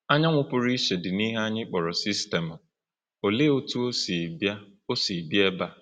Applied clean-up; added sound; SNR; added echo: none; none; none; none.